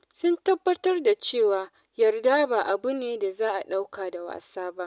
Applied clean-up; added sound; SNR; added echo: none; none; none; none.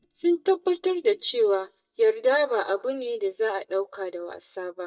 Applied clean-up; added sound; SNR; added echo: neural mask model DeepFilterNet 3.